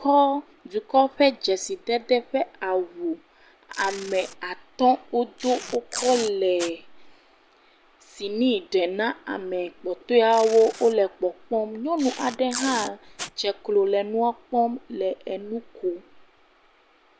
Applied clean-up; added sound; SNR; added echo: none; Packing tape, duct tape; 13 dB; none.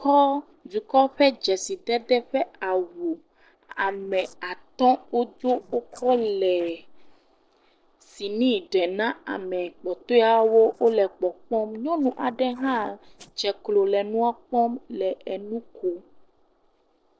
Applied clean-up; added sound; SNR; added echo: neural separator model SepFormer DNS4.